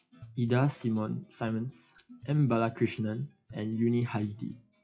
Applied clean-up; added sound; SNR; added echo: classical method WPE with log-MMSE.